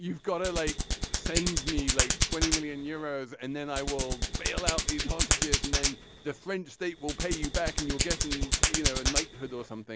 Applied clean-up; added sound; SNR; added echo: none; Hands; -4 dB; none.